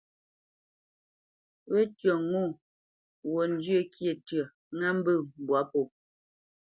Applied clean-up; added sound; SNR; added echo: none; none; none; none.